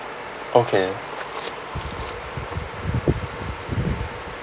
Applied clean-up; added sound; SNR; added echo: none; none; none; none.